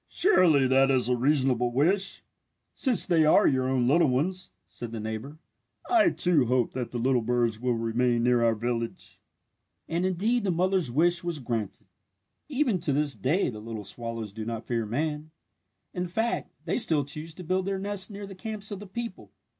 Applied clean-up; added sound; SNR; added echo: none; none; none; none.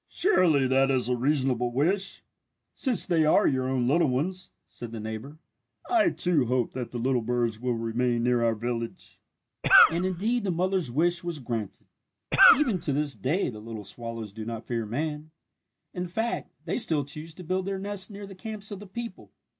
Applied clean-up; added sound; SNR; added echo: neural mask model Resemble Enhance denoiser.